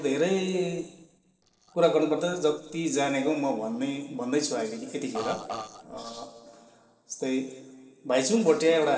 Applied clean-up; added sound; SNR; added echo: neural separator model SepFormer DNS4.